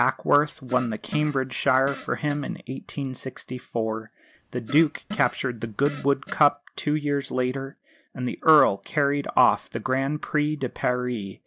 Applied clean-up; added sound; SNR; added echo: none; Fart; 16 dB; none.